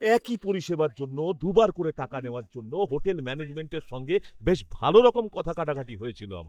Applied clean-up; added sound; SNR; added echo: neural mask model DeepFilterNet 3.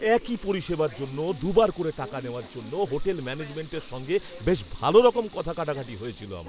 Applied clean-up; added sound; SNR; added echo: none; Subway, metro, underground + Sink (filling or washing) / Water tap, faucet / Liquid; 16 dB; none.